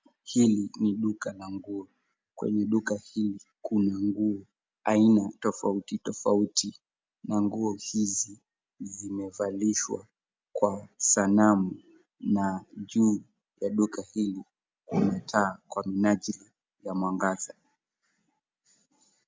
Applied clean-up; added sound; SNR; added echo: none; none; none; none.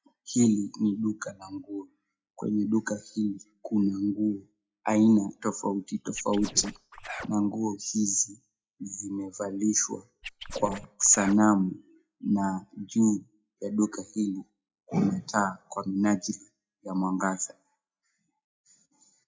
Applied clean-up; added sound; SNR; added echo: classical method WPE with log-MMSE.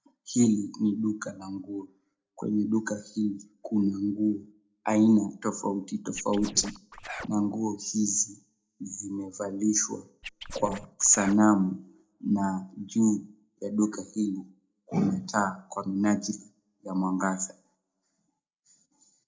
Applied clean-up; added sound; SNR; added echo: neural separator model SepFormer DNS4.